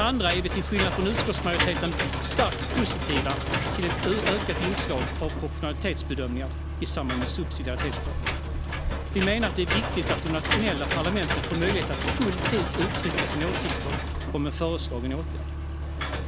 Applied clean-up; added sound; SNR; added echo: none; Engine / Mechanisms; -1 dB; none.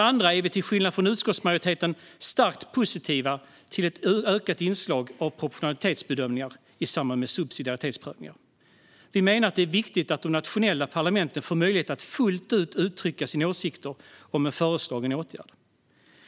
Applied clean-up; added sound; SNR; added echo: none; none; none; none.